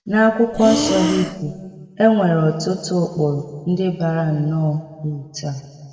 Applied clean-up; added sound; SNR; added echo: none; Breathing; 4 dB; reverberation time 1.6 s.